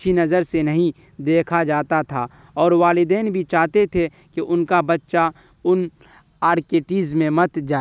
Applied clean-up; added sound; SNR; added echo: none; none; none; none.